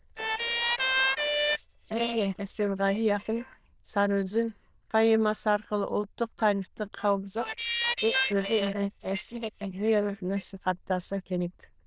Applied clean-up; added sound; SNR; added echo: neural diffusion model UNIVERSE++.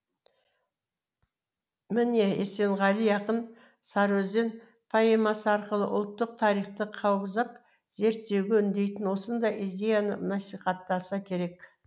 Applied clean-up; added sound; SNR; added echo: none; none; none; none.